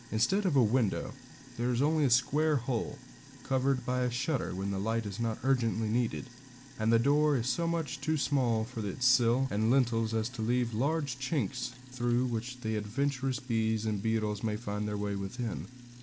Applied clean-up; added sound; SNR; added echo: none; Sink (filling or washing); 20 dB; none.